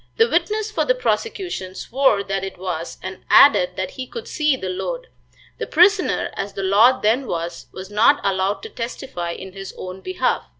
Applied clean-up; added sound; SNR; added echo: none; none; none; none.